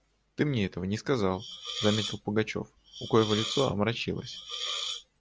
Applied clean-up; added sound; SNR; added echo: none; Hiss; 7 dB; none.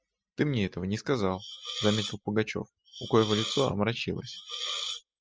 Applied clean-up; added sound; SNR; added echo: classical method spectral subtraction.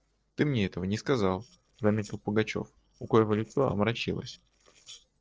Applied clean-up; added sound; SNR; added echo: neural separator model SepFormer DNS4.